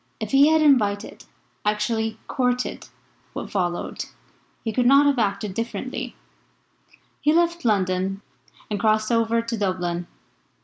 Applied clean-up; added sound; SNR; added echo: none; none; none; none.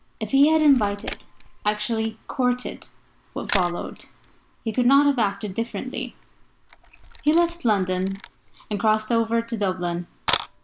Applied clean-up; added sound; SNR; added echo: none; Camera; 10 dB; none.